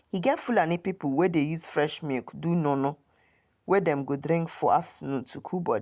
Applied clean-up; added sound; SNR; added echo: none; none; none; none.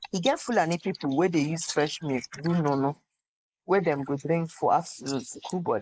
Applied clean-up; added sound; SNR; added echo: neural mask model Resemble Enhance denoiser.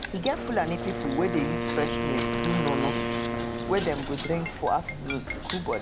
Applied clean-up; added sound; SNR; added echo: none; Knock + Wind instrument, woodwind instrument; 0 dB; none.